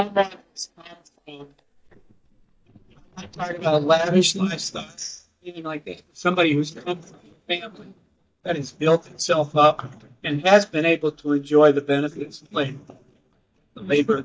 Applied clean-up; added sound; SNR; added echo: neural mask model DeepFilterNet 3.